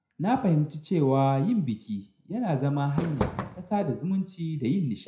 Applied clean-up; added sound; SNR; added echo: none; Fireworks; 7 dB; reverberation time 0.5 s.